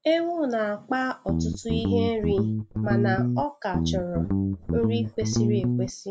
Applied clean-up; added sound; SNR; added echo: none; Guitar; -3 dB; none.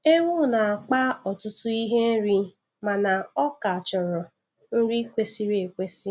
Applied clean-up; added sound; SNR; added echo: none; none; none; none.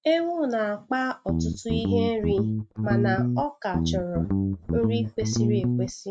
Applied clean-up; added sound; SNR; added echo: neural mask model RNNoise.